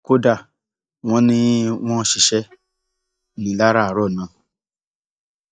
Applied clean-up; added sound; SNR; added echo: neural mask model DeepFilterNet 3.